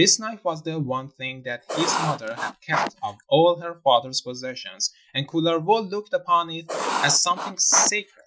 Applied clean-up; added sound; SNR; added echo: classical method Wiener filter.